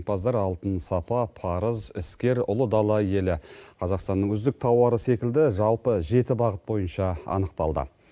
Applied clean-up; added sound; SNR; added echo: none; none; none; none.